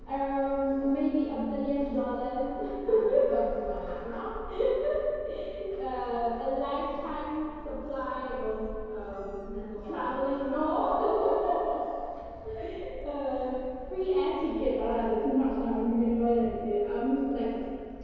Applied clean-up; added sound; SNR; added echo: none; Gull, seagull; 15 dB; reverberation time 2.2 s.